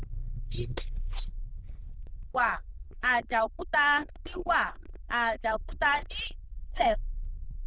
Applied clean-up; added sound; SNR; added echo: neural diffusion model UNIVERSE++.